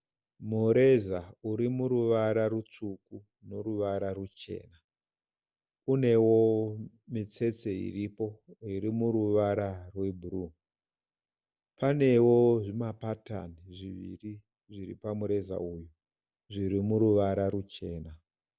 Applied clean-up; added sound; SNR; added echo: none; none; none; none.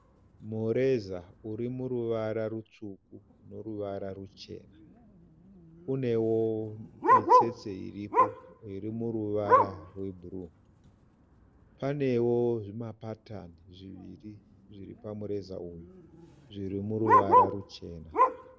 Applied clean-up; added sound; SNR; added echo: none; Bark; -2 dB; none.